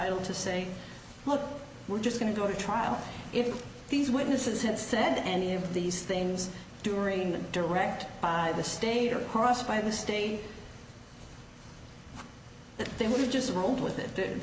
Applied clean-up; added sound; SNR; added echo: none; none; none; none.